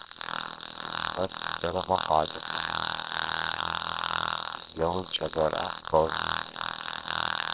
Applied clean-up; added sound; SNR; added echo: neural separator model SepFormer WHAMR!.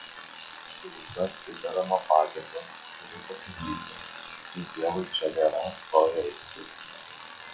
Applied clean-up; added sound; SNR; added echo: classical method WPE with log-MMSE.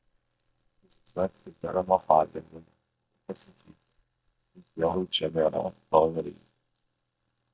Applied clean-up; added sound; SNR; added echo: neural mask model DeepFilterNet 3.